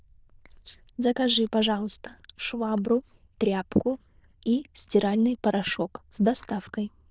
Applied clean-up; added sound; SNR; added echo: neural diffusion model UNIVERSE++.